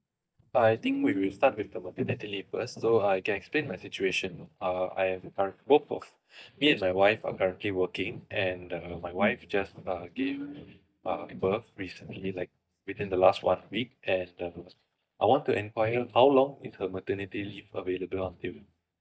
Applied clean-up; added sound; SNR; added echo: neural mask model DeepFilterNet 3.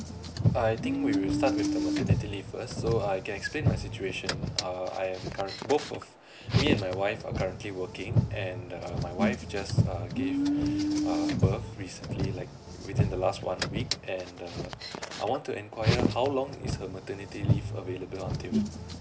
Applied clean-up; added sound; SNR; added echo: none; Car; -3 dB; none.